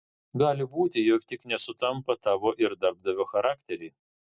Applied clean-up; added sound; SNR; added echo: none; none; none; none.